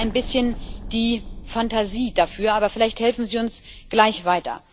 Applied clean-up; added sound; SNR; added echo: none; Explosion; 14 dB; none.